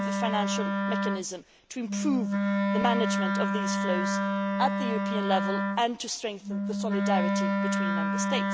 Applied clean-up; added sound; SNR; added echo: none; Wind instrument, woodwind instrument; -4 dB; none.